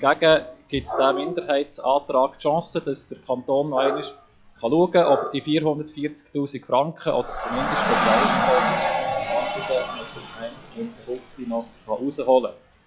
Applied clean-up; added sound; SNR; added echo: classical method log-MMSE.